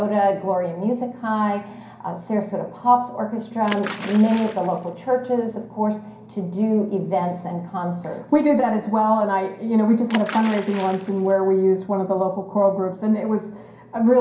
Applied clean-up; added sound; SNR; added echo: none; Splash, splatter; 15 dB; reverberation time 0.5 s.